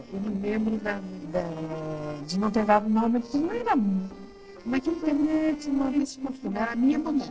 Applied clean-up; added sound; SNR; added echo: neural separator model SepFormer DNS4.